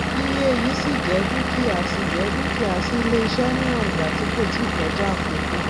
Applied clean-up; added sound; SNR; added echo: none; Engine / Vehicle; -2 dB; none.